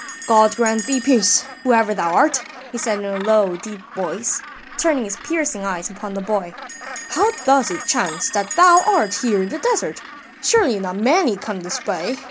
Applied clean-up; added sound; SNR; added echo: none; Gull, seagull + Bell; 14 dB; none.